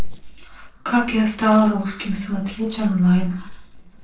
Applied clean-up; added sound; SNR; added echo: neural separator model SepFormer DNS4.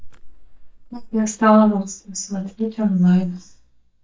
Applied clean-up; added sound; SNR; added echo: neural mask model DeepFilterNet 3.